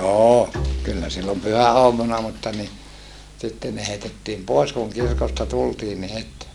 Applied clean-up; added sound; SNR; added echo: none; Bowed string instrument; 11 dB; none.